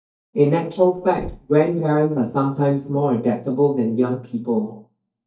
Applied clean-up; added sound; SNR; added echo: neural mask model DeepFilterNet 3.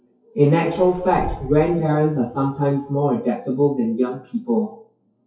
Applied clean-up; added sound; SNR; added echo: classical method WPE with log-MMSE.